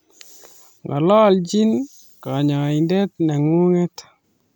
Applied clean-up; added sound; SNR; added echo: none; none; none; none.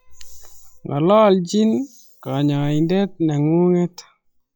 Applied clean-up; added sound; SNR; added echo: classical method log-MMSE.